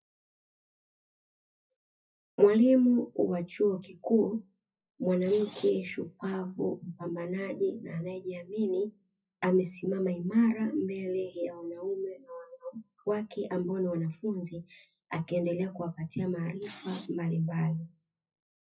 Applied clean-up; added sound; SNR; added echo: classical method WPE with log-MMSE.